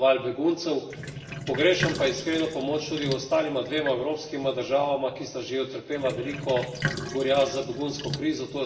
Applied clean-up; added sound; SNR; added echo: none; Sink (filling or washing); 10 dB; reverberation time 1.0 s.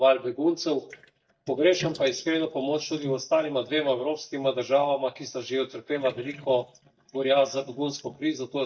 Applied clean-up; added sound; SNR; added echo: neural mask model DeepFilterNet 3.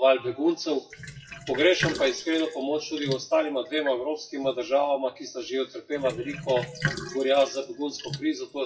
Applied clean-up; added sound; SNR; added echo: classical method WPE with log-MMSE.